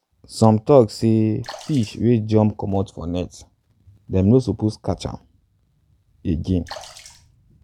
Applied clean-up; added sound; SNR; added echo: none; Sink (filling or washing) / Water / Splash, splatter; 18 dB; none.